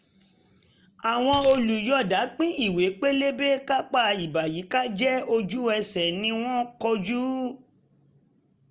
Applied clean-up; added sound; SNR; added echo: none; Coin (dropping); 6 dB; none.